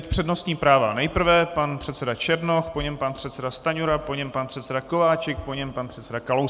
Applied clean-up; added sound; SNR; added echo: none; none; none; none.